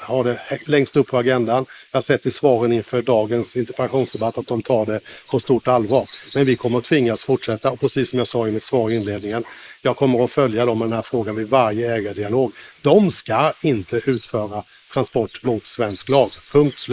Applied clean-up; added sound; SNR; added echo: neural mask model Resemble Enhance denoiser.